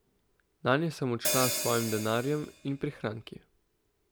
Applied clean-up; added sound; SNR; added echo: none; Hi-hat; 3 dB; none.